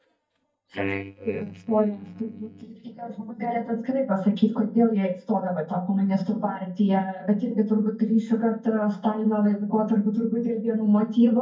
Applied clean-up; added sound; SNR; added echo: neural mask model DeepFilterNet 3.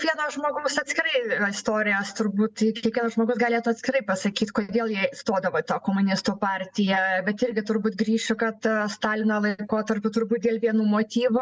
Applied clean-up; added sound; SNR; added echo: none; none; none; none.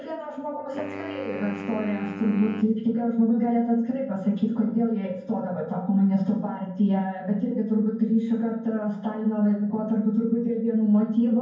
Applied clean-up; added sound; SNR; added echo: none; Wind instrument, woodwind instrument; 14 dB; reverberation time 0.9 s.